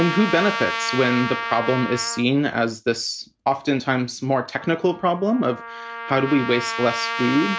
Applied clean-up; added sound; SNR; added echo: none; Trumpet; 8 dB; none.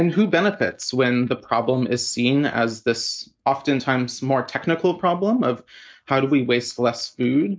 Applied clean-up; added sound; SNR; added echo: neural mask model Resemble Enhance denoiser.